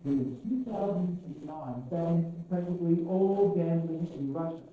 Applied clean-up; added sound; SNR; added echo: neural separator model SepFormer DNS4.